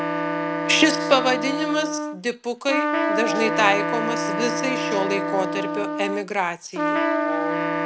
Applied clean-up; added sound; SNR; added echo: none; Trumpet + Wind instrument, woodwind instrument; 0 dB; none.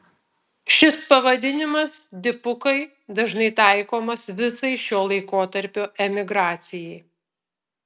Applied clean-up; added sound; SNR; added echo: none; none; none; none.